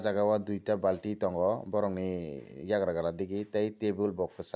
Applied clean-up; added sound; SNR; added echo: none; none; none; none.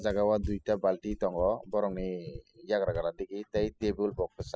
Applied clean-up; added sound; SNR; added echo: classical method spectral subtraction.